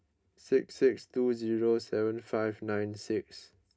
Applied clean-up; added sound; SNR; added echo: none; none; none; reverberation time 0.3 s.